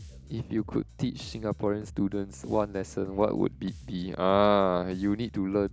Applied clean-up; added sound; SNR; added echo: none; Bass guitar; 18 dB; none.